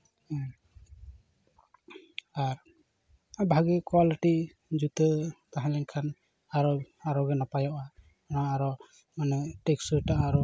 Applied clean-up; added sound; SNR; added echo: none; none; none; none.